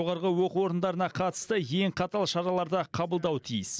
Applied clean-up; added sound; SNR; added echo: none; none; none; none.